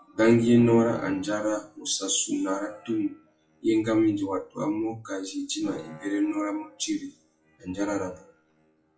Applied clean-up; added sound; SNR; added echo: classical method WPE with log-MMSE.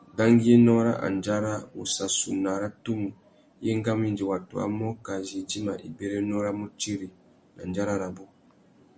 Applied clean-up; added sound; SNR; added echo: none; none; none; none.